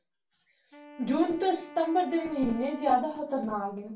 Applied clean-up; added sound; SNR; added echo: none; Wind instrument, woodwind instrument; 19 dB; reverberation time 0.3 s.